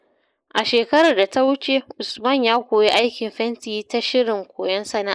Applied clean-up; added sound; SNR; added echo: neural mask model Resemble Enhance denoiser.